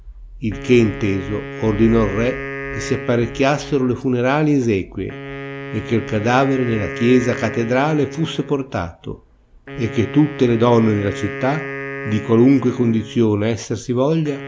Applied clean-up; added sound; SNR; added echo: none; Wind instrument, woodwind instrument; 12 dB; none.